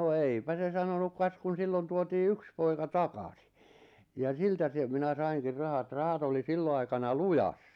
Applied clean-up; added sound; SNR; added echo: none; none; none; none.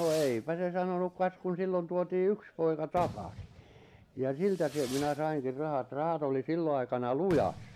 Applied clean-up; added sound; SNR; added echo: none; Fireworks; 17 dB; none.